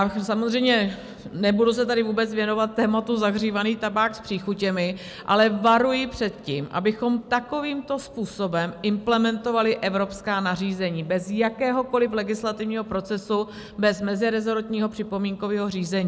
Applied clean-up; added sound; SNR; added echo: none; none; none; none.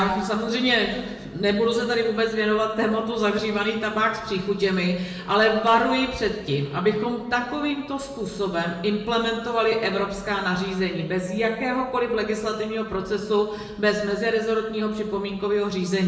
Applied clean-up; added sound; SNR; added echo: none; none; none; reverberation time 0.9 s.